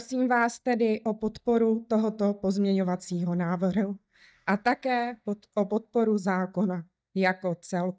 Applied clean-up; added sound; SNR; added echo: neural mask model DeepFilterNet 3.